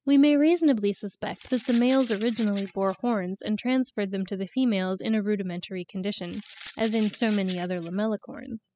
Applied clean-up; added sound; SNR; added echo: classical method spectral subtraction.